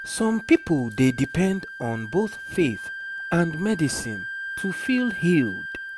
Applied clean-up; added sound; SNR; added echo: none; Wind instrument, woodwind instrument; 10 dB; none.